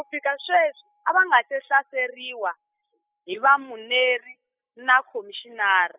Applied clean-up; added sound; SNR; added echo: classical method spectral subtraction.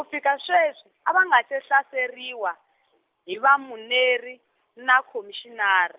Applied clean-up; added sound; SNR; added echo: none; none; none; none.